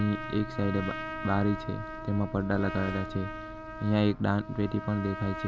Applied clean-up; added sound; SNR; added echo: none; Trumpet; 10 dB; none.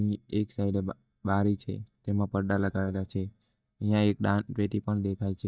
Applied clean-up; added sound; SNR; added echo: neural mask model DeepFilterNet 3.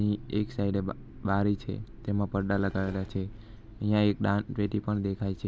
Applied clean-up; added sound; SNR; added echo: none; none; none; none.